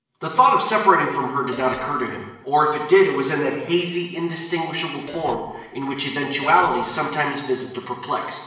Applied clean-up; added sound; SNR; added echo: none; Hi-hat; 18 dB; reverberation time 0.9 s.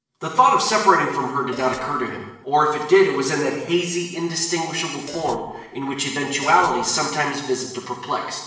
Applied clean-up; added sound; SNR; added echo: neural separator model SepFormer DNS4.